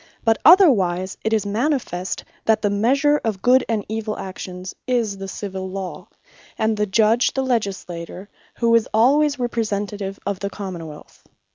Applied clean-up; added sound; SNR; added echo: none; none; none; none.